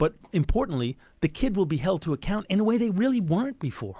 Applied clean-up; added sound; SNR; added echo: none; none; none; none.